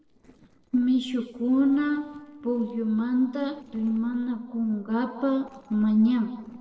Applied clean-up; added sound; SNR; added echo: neural separator model SepFormer DNS4.